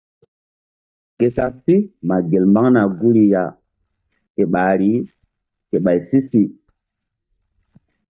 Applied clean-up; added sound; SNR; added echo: neural mask model DeepFilterNet 3.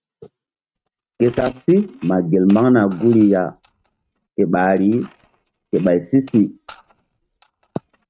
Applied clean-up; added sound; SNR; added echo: neural mask model RNNoise.